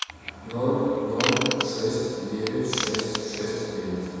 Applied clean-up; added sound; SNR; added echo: none; Ratchet, pawl / Tools; 7 dB; reverberation time 2.1 s.